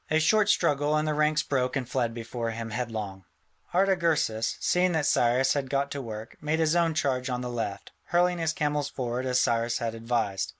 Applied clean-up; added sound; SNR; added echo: none; none; none; none.